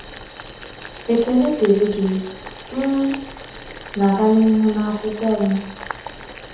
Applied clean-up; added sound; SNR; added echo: none; Boiling; 15 dB; reverberation time 0.8 s.